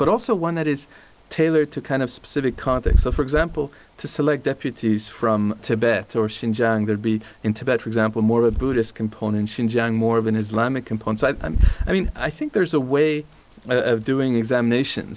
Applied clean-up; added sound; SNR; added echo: none; Wind / Bird; 8 dB; none.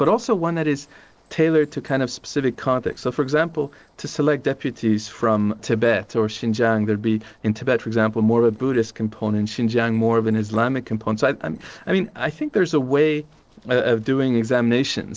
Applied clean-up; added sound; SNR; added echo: neural separator model SepFormer DNS4.